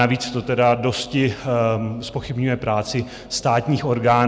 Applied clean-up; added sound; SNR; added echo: none; none; none; none.